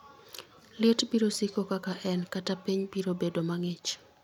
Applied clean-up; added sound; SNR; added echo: none; none; none; none.